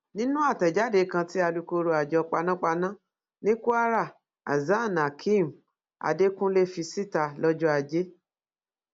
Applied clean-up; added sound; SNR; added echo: none; none; none; none.